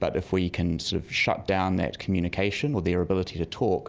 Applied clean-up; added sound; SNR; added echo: none; none; none; none.